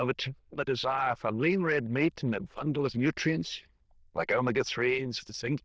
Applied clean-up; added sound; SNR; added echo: neural diffusion model UNIVERSE++.